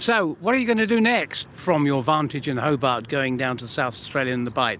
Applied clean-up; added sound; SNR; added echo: none; none; none; none.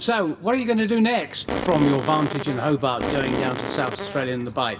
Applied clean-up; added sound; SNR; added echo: none; Fart; 5 dB; reverberation time 0.9 s.